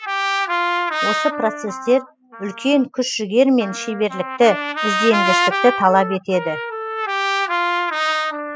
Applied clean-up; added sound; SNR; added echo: classical method spectral subtraction.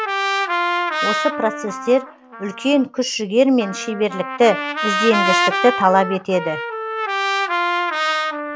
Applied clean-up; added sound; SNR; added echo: none; Trumpet; 2 dB; none.